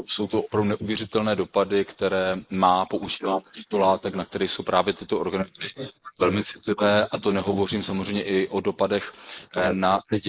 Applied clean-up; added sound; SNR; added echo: neural mask model Resemble Enhance denoiser.